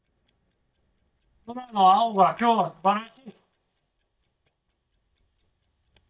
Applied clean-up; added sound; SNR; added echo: neural mask model DeepFilterNet 3.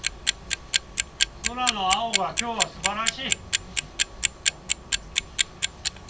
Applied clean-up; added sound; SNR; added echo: none; Clock; -5 dB; reverberation time 0.2 s.